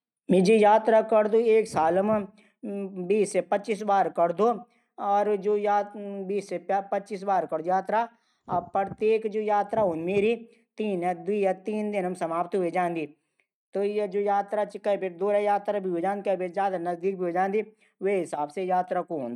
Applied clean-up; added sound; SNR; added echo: neural mask model RNNoise.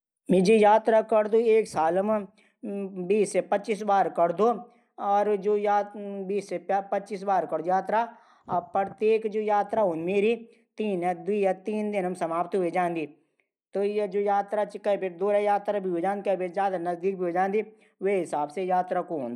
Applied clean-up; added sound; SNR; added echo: neural mask model DeepFilterNet 3.